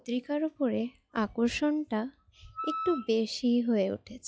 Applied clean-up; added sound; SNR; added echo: classical method log-MMSE.